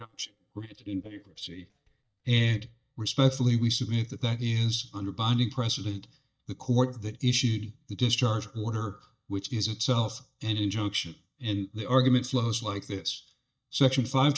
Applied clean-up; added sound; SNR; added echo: neural mask model DeepFilterNet 3.